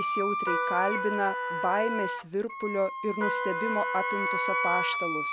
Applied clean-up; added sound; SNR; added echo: none; Wind instrument, woodwind instrument + Trumpet; -1 dB; none.